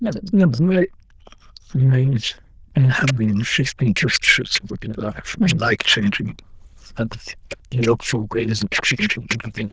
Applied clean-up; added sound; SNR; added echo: neural diffusion model UNIVERSE++.